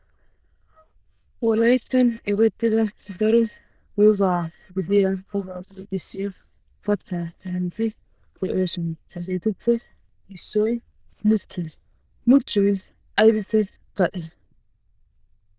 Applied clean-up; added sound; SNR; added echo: neural diffusion model UNIVERSE++.